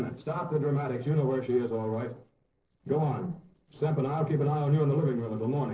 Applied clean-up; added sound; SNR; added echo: neural separator model SepFormer DNS4.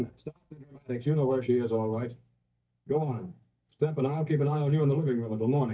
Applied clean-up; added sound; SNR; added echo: neural mask model DeepFilterNet 3.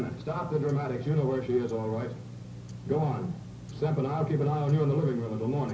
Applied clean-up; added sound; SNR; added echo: none; Tick-tock; 17 dB; reverberation time 0.5 s.